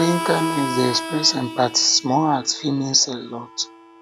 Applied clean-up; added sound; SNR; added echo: none; Harmonica; 9 dB; none.